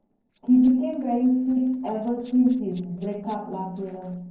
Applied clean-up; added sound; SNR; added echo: neural separator model SepFormer DNS4.